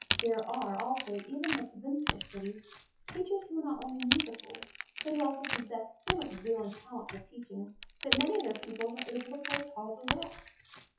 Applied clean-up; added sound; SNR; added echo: classical method WPE with log-MMSE.